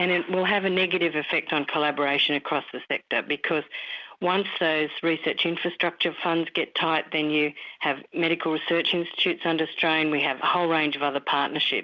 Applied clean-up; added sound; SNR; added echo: none; none; none; none.